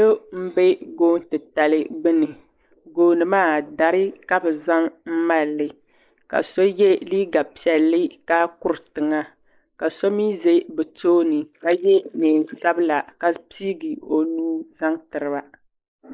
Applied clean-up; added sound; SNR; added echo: neural mask model Resemble Enhance denoiser.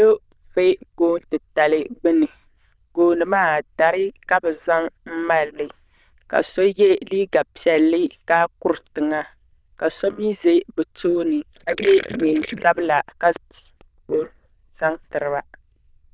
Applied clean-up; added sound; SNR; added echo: neural diffusion model UNIVERSE++.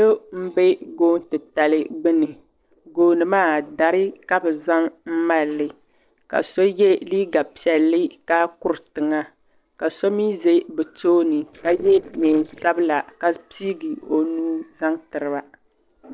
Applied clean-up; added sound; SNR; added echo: neural separator model SepFormer DNS4.